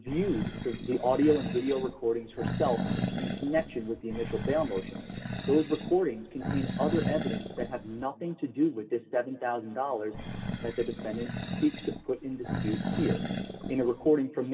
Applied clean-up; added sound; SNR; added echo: none; Animal; 4 dB; reverberation time 1.4 s.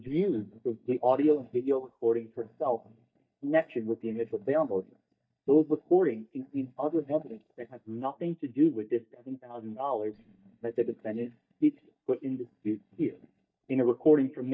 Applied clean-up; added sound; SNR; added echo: neural mask model DeepFilterNet 3.